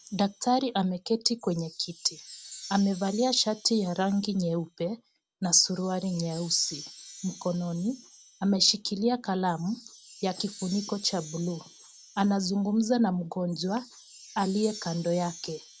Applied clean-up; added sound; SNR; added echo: none; Wind chime; 19 dB; none.